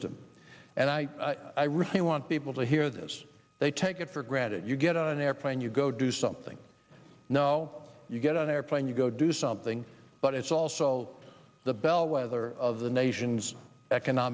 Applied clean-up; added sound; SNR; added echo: none; none; none; none.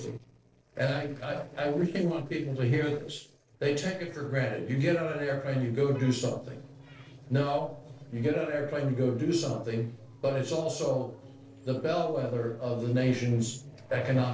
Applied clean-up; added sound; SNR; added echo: neural separator model SepFormer DNS4.